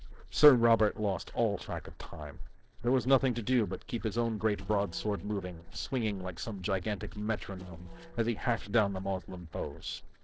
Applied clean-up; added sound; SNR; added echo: neural separator model SepFormer DNS4.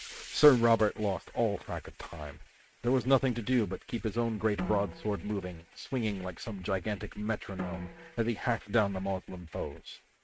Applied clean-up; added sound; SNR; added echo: neural mask model RNNoise.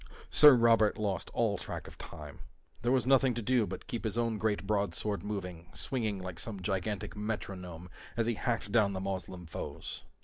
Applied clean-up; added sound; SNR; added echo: none; none; none; none.